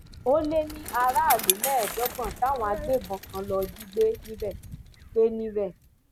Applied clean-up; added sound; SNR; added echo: none; Bicycle; 8 dB; none.